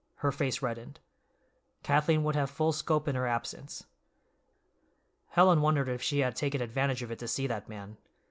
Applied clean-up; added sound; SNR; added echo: none; none; none; none.